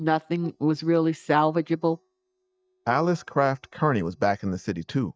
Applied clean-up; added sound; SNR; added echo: neural mask model DeepFilterNet 3.